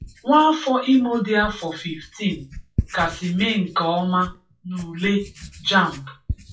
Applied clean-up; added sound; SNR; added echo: classical method WPE with log-MMSE.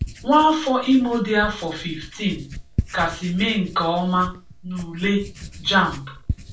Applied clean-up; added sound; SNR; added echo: none; Writing; 12 dB; reverberation time 0.3 s.